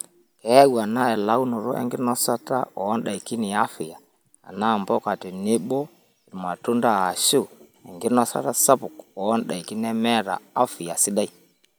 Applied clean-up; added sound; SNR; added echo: none; none; none; none.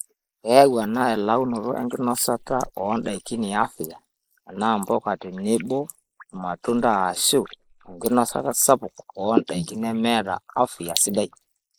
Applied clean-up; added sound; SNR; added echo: neural mask model Resemble Enhance denoiser.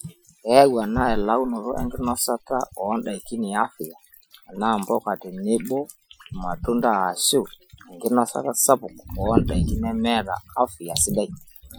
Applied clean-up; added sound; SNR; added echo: classical method Wiener filter.